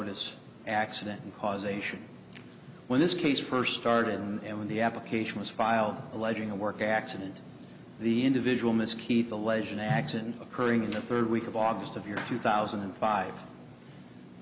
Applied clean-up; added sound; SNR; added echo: none; none; none; none.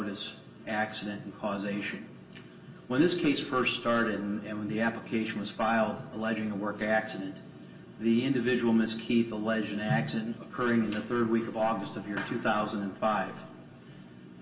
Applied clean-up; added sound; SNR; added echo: none; none; none; reverberation time 0.5 s.